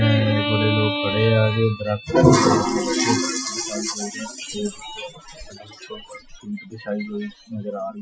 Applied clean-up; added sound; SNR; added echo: classical method Wiener filter.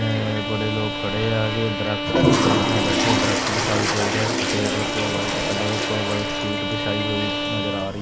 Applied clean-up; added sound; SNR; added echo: none; Bowed string instrument + Toilet flush; -4 dB; none.